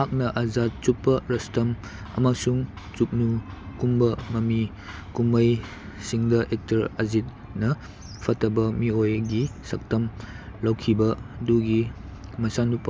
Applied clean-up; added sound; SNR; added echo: none; none; none; none.